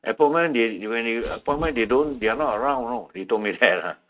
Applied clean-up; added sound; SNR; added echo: neural mask model RNNoise.